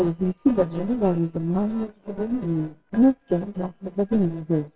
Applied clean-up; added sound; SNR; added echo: neural separator model SepFormer WHAMR!.